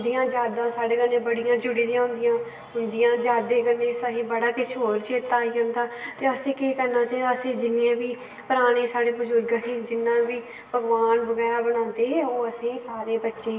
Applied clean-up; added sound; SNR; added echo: none; none; none; reverberation time 1.4 s.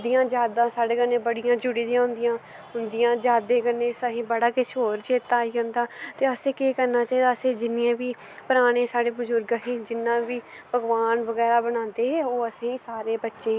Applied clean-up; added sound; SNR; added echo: none; none; none; none.